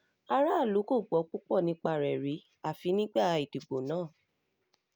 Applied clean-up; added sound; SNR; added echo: none; none; none; none.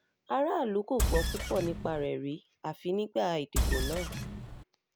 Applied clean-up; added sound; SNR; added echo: none; Engine; -2 dB; none.